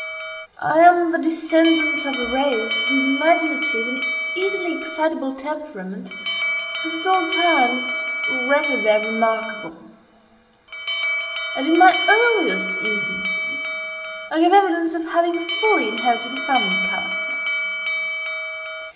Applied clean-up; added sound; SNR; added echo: none; Alarm; 4 dB; reverberation time 1.9 s.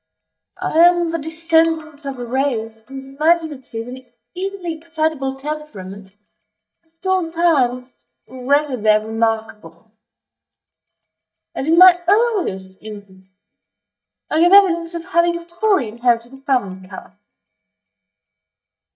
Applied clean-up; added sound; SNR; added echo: neural mask model DeepFilterNet 3.